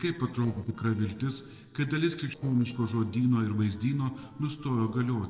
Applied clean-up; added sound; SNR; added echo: neural separator model SepFormer DNS4.